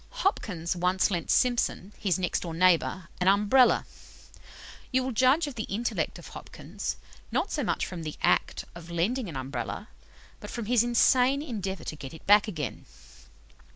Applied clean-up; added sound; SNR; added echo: none; none; none; none.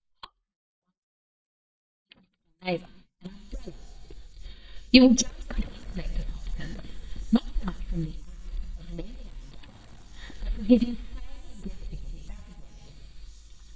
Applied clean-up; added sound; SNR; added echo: neural mask model DeepFilterNet 3.